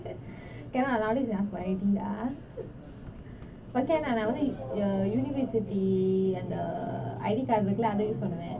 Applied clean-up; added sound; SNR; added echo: none; Subway, metro, underground; 14 dB; reverberation time 0.3 s.